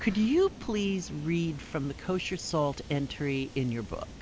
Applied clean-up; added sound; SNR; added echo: none; Train; 16 dB; none.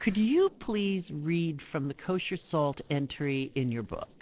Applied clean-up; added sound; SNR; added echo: neural separator model SepFormer DNS4.